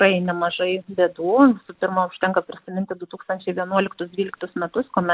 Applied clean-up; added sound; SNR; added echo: neural mask model Resemble Enhance denoiser.